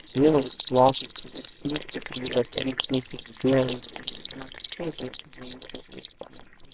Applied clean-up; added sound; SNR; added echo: neural separator model SepFormer WHAMR!.